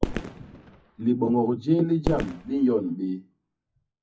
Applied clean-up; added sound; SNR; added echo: classical method WPE with log-MMSE.